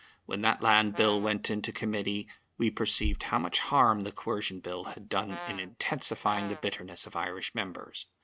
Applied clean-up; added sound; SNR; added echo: neural mask model RNNoise.